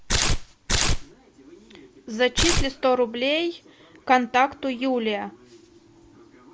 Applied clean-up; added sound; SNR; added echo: none; Tearing; -3 dB; none.